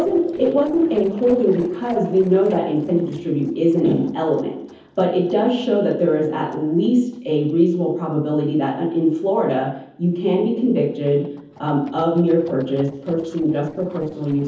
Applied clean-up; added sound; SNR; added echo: neural separator model SepFormer DNS4.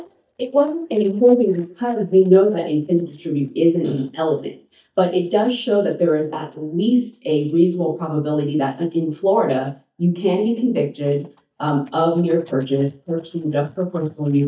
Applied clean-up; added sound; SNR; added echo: neural mask model DeepFilterNet 3.